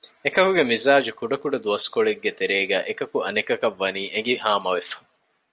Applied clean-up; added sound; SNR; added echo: none; none; none; none.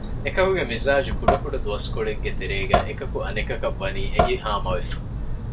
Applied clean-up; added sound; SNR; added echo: none; Drip / Sink (filling or washing) / Water tap, faucet; -2 dB; reverberation time 0.2 s.